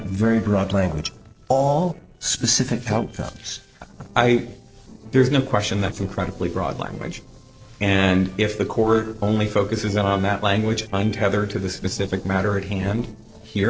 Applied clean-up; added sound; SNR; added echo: neural separator model SepFormer DNS4.